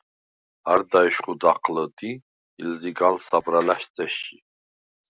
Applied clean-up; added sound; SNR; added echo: none; none; none; none.